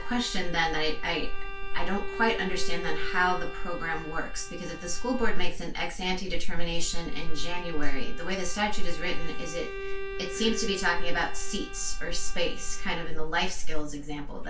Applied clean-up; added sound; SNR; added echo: none; Bowed string instrument; 18 dB; reverberation time 0.2 s.